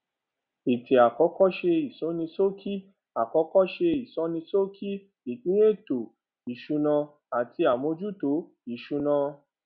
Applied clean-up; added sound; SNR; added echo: none; none; none; none.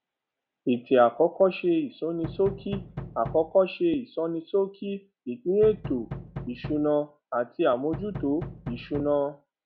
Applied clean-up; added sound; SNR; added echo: none; Knock; 11 dB; none.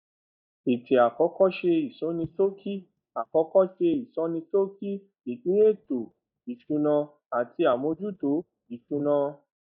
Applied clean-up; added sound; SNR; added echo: neural mask model DeepFilterNet 3.